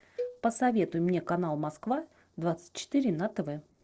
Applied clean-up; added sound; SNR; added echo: neural separator model SepFormer DNS4.